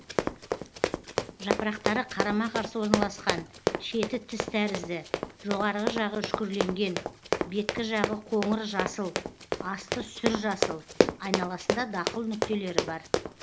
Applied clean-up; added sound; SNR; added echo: none; Run; 0 dB; none.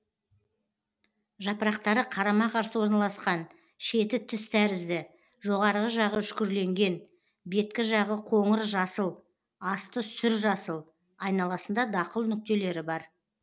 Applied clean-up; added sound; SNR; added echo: none; none; none; none.